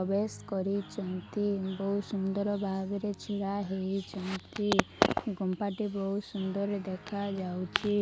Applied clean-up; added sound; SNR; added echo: none; Guitar; 19 dB; none.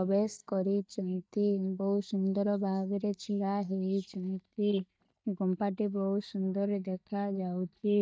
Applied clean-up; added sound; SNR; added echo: neural mask model DeepFilterNet 3.